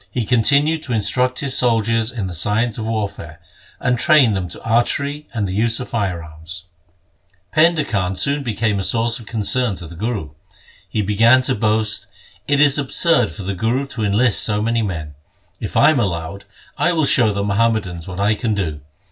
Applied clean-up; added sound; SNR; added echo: none; none; none; none.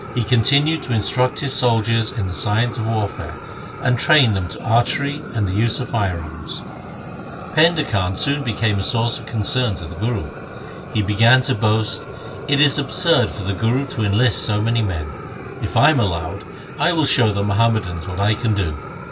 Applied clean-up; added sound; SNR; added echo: none; Fire; 12 dB; none.